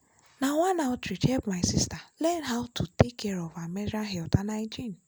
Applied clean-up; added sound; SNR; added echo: none; none; none; none.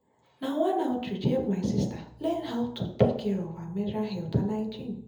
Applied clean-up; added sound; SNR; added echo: none; none; none; reverberation time 0.7 s.